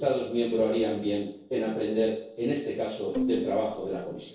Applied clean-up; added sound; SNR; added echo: neural separator model SepFormer DNS4.